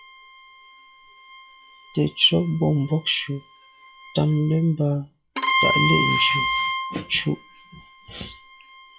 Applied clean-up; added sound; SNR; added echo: classical method log-MMSE.